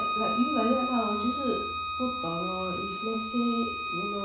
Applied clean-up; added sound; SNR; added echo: none; Bowed string instrument; 1 dB; reverberation time 0.7 s.